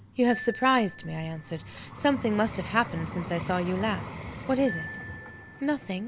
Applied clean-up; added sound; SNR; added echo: none; Vehicle + Marimba, xylophone; 11 dB; none.